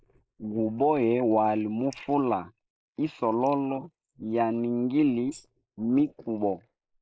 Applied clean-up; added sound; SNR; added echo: neural mask model Resemble Enhance denoiser.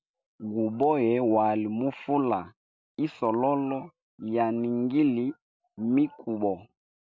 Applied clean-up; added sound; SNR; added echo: none; none; none; none.